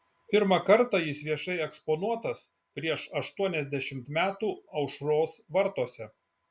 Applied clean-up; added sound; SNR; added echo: none; none; none; none.